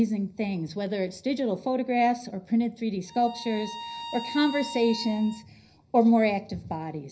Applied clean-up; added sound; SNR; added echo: none; Bowed string instrument; 12 dB; reverberation time 0.4 s.